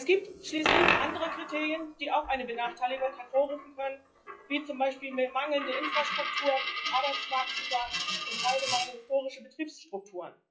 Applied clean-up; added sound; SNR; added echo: classical method WPE with log-MMSE.